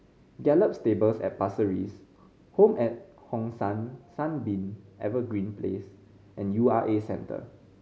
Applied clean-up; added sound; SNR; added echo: none; none; none; none.